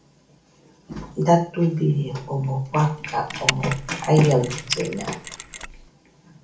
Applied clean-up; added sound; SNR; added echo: none; Mechanisms; 8 dB; reverberation time 0.4 s.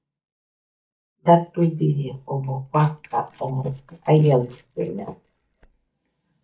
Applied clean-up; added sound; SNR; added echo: neural mask model DeepFilterNet 3.